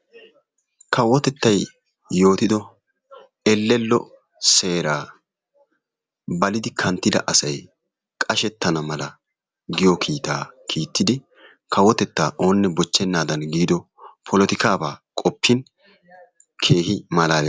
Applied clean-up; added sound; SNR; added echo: none; none; none; none.